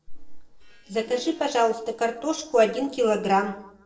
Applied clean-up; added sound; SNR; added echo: neural separator model SepFormer DNS4.